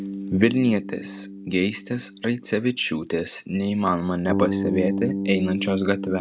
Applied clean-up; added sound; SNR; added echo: none; Bass guitar; 6 dB; none.